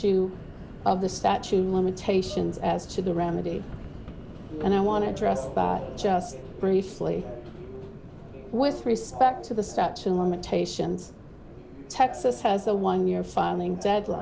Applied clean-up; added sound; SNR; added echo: none; Subway, metro, underground; 12 dB; none.